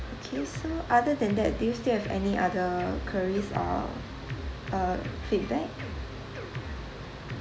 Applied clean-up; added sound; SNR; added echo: none; Drum kit; 10 dB; none.